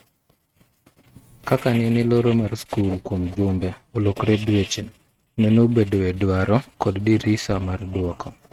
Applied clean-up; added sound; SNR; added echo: neural mask model RNNoise.